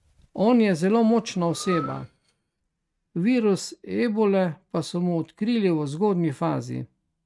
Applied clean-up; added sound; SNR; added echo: neural mask model RNNoise.